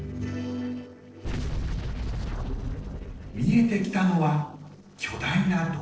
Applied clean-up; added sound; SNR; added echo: neural separator model SepFormer DNS4.